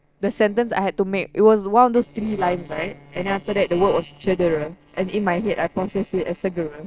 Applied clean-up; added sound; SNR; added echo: neural separator model SepFormer DNS4.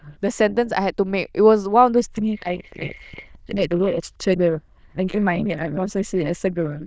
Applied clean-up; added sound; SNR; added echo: neural diffusion model UNIVERSE++.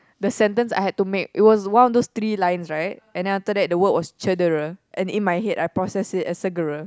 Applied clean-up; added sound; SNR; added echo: none; none; none; none.